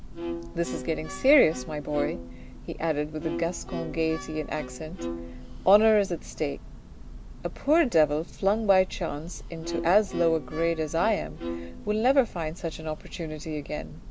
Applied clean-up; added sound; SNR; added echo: none; Bowed string instrument + Church bell; 10 dB; none.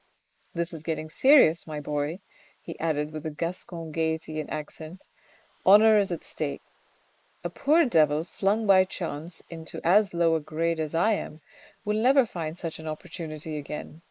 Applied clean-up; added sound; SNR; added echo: neural mask model Resemble Enhance denoiser.